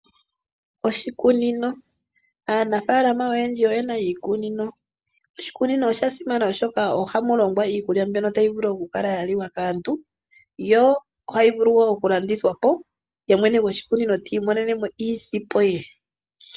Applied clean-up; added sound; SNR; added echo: none; none; none; none.